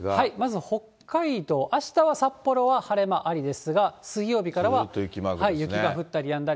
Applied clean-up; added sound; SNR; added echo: none; none; none; none.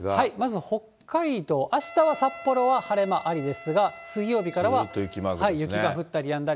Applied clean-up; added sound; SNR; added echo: none; Wind instrument, woodwind instrument; 19 dB; none.